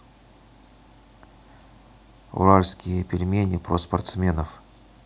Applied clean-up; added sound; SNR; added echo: none; none; none; none.